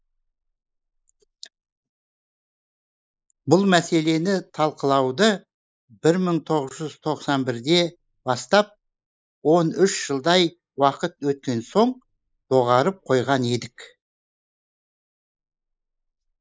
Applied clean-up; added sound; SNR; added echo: neural mask model Resemble Enhance denoiser.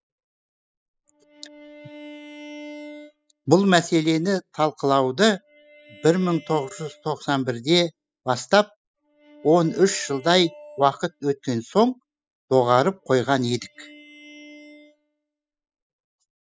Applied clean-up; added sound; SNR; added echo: classical method spectral subtraction.